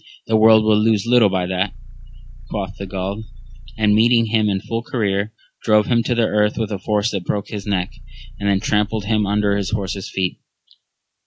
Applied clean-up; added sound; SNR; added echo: none; Idling / Car; 14 dB; none.